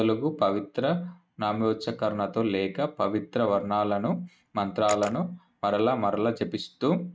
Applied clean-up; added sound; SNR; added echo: neural mask model RNNoise.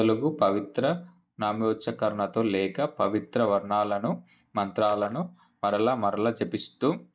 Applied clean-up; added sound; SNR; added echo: neural mask model DeepFilterNet 3.